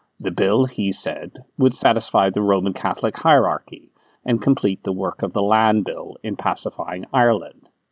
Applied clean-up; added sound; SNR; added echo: none; none; none; none.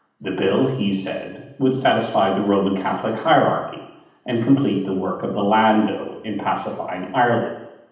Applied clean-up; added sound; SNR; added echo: none; none; none; reverberation time 0.9 s.